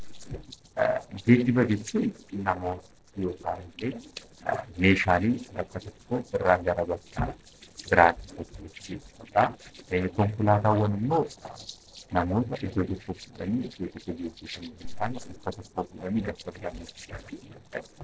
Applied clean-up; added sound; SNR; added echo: neural separator model SepFormer DNS4.